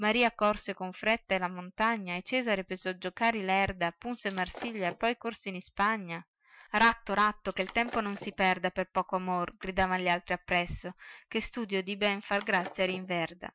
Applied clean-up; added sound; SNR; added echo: classical method Wiener filter.